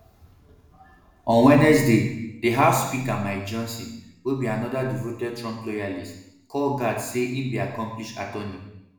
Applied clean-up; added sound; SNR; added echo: none; none; none; reverberation time 0.9 s.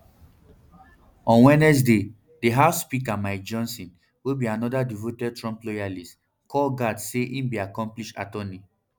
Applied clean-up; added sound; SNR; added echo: none; none; none; none.